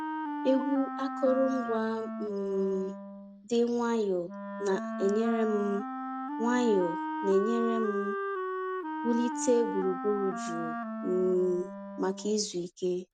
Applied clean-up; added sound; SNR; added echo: none; Wind instrument, woodwind instrument; 6 dB; none.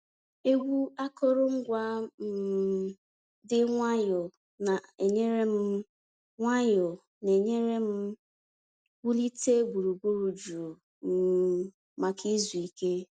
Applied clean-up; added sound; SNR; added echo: none; none; none; none.